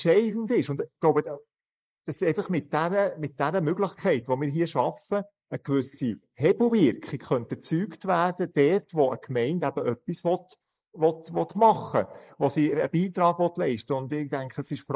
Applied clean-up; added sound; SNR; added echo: neural mask model Resemble Enhance denoiser.